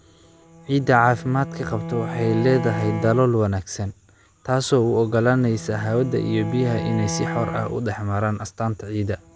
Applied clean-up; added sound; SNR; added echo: none; Bowed string instrument; 10 dB; none.